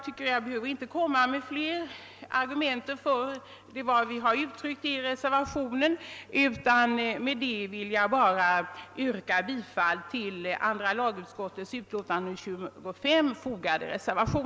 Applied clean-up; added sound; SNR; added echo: none; none; none; none.